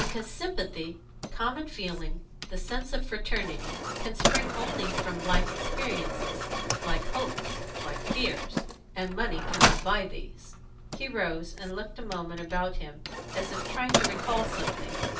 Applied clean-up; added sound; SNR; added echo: none; Mechanisms; 1 dB; reverberation time 0.3 s.